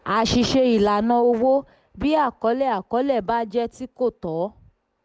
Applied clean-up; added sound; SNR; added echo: none; none; none; none.